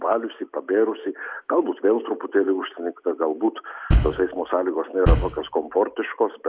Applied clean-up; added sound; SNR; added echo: none; Bass drum; -1 dB; none.